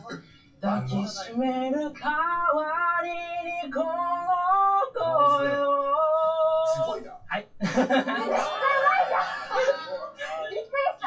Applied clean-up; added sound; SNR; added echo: classical method WPE with log-MMSE.